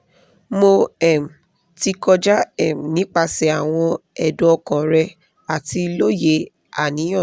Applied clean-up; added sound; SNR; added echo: none; none; none; none.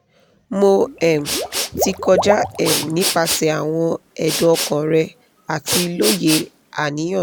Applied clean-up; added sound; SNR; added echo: none; Water / Liquid + Respiratory sounds; 6 dB; none.